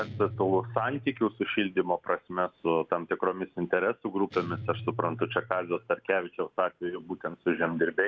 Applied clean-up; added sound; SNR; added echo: none; Guitar; 16 dB; none.